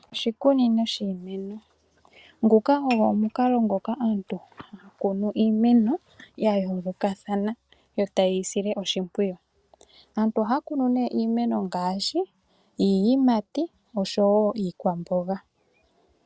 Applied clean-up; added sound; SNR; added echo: none; Dishes, pots, and pans / Chink, clink; 19 dB; none.